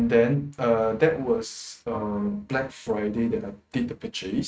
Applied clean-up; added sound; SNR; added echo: neural mask model RNNoise.